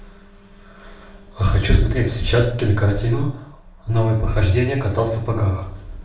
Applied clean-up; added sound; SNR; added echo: none; none; none; reverberation time 0.5 s.